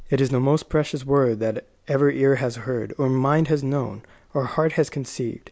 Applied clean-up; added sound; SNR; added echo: none; none; none; none.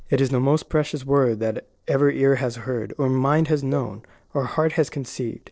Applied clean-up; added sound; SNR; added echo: neural separator model SepFormer DNS4.